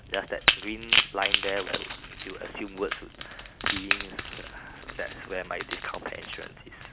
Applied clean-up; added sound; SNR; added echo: none; Crack / Crackle; -5 dB; none.